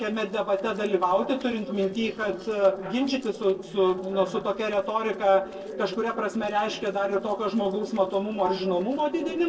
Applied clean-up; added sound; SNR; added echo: neural separator model SepFormer DNS4.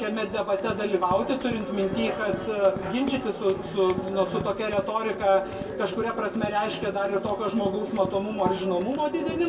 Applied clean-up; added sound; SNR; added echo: none; Run; 14 dB; reverberation time 0.1 s.